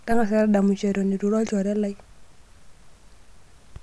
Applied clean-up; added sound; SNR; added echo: none; none; none; none.